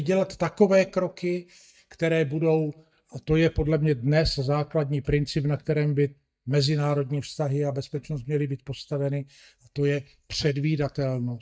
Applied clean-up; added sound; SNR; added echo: neural mask model DeepFilterNet 3.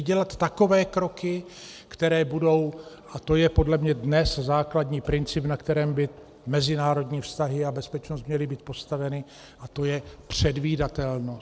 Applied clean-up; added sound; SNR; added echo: none; none; none; none.